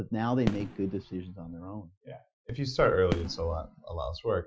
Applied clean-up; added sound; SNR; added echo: classical method Wiener filter.